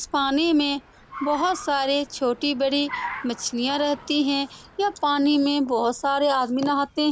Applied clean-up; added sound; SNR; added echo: none; Car; 17 dB; none.